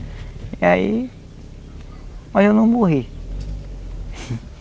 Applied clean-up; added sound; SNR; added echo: none; Engine; 12 dB; none.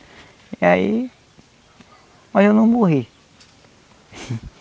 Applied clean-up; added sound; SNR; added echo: none; none; none; none.